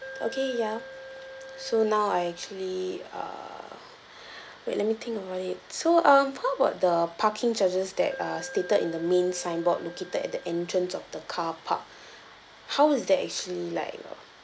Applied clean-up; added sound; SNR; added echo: none; Alarm; 16 dB; none.